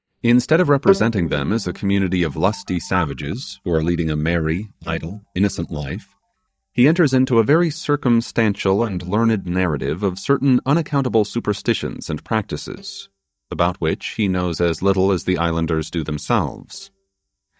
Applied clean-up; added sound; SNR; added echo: neural mask model DeepFilterNet 3.